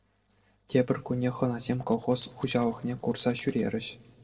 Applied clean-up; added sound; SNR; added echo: neural separator model SepFormer DNS4.